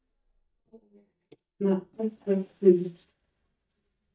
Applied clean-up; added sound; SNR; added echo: neural mask model DeepFilterNet 3.